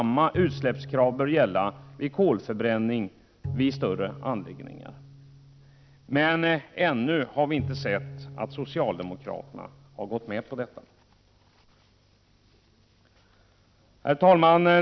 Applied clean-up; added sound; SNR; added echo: none; Bowed string instrument; 13 dB; none.